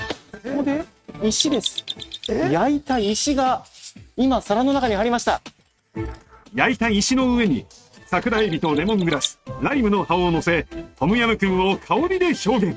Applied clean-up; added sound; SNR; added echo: neural mask model RNNoise.